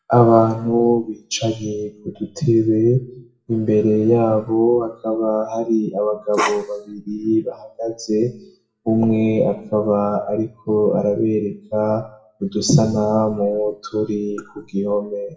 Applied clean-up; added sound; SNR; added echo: classical method WPE with log-MMSE.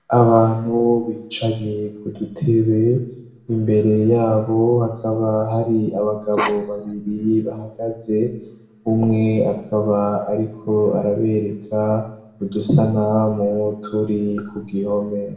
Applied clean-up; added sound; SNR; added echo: none; Bark; 7 dB; reverberation time 0.7 s.